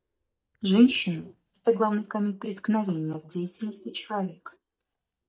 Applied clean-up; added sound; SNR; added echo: neural mask model DeepFilterNet 3.